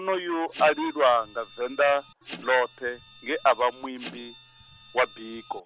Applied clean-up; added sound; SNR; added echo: none; Printer; 19 dB; none.